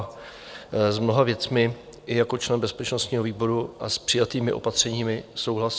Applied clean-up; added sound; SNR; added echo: none; none; none; none.